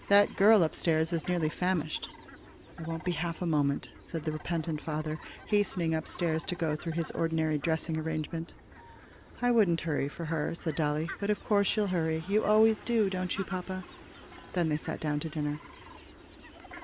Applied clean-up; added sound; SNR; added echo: none; Fowl; 18 dB; none.